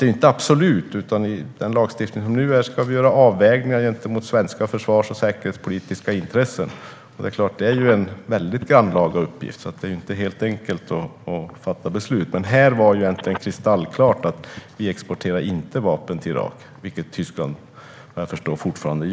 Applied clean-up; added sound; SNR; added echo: none; Telephone; 17 dB; none.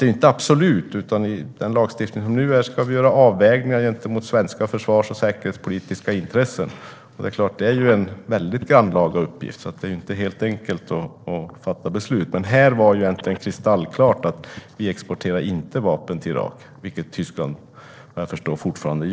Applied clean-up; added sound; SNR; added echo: neural separator model SepFormer DNS4.